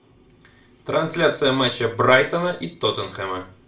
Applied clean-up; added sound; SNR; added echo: none; none; none; reverberation time 0.3 s.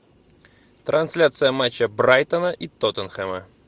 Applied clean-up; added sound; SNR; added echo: none; none; none; none.